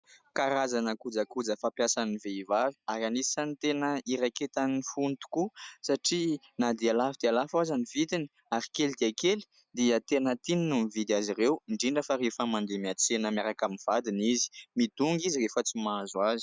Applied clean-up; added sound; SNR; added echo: none; none; none; none.